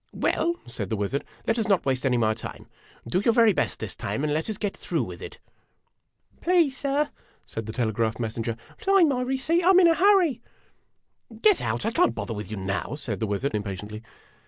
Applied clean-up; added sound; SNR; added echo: none; none; none; none.